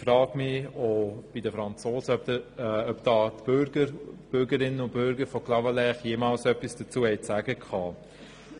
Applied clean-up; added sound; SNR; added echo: none; none; none; none.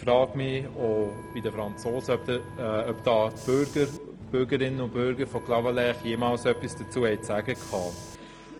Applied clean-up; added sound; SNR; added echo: none; Wind instrument, woodwind instrument + Bus / Engine; 14 dB; none.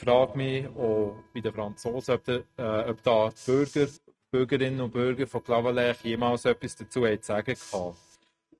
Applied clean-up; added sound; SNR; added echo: neural mask model RNNoise.